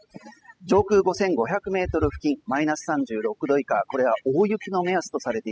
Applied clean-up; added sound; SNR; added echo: classical method spectral subtraction.